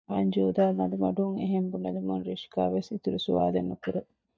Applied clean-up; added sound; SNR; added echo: neural mask model DeepFilterNet 3.